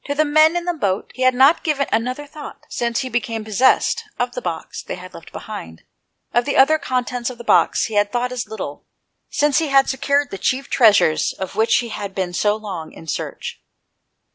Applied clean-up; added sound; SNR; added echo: none; none; none; none.